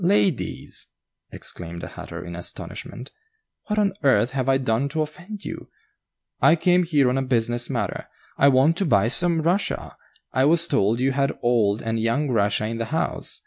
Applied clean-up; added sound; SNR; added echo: none; none; none; none.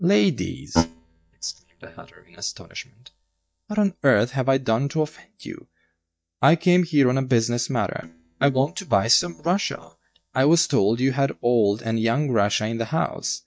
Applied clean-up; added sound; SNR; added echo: neural mask model DeepFilterNet 3.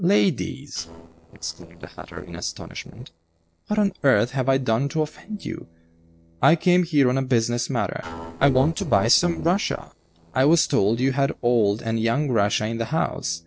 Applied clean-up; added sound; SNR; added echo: neural separator model SepFormer DNS4.